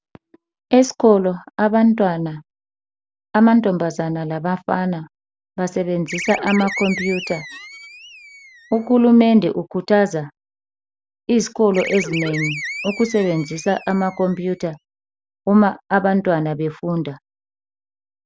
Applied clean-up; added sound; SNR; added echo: none; Animal; 11 dB; none.